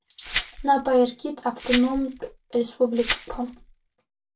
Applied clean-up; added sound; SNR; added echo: none; Glass; 6 dB; reverberation time 0.2 s.